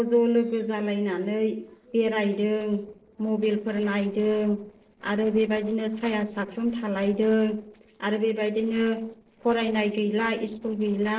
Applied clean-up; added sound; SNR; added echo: neural separator model SepFormer DNS4.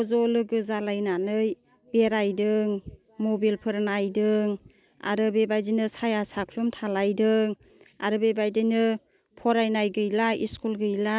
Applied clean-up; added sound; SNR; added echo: none; none; none; none.